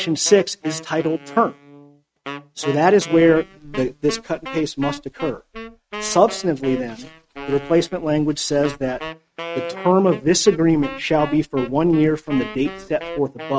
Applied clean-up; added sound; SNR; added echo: neural mask model RNNoise.